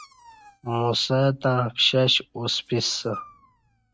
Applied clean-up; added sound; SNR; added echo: neural mask model RNNoise.